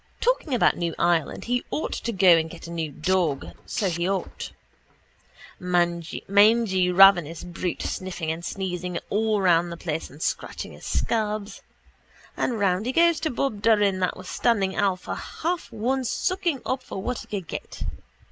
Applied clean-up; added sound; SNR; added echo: none; Tools; 14 dB; none.